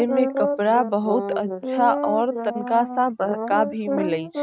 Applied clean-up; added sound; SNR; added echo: neural mask model RNNoise.